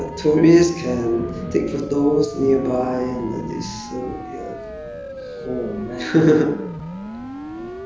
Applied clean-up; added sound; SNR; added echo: none; Siren; 13 dB; none.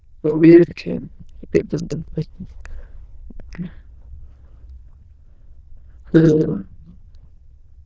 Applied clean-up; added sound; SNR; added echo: neural diffusion model UNIVERSE++.